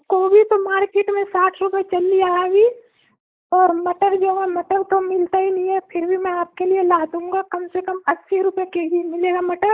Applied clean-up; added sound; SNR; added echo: neural mask model Resemble Enhance denoiser.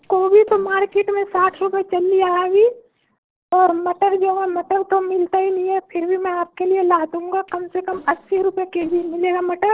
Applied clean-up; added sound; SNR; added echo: neural separator model SepFormer DNS4.